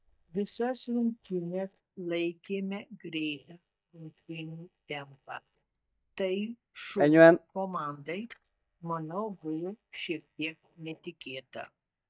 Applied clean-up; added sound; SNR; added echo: neural mask model DeepFilterNet 3.